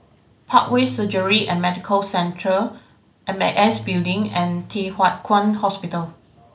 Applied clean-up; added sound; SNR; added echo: none; Guitar; 18 dB; none.